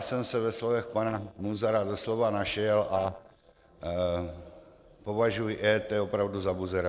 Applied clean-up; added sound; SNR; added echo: neural separator model SepFormer DNS4.